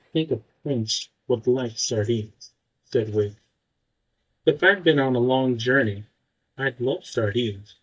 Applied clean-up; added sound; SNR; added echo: neural mask model DeepFilterNet 3.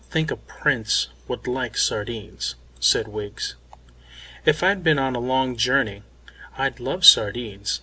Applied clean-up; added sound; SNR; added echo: none; none; none; none.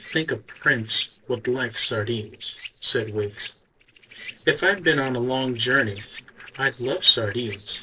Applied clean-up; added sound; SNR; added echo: neural separator model SepFormer DNS4.